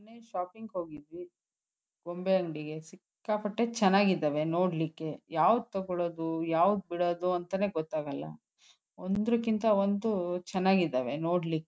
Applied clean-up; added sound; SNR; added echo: none; none; none; none.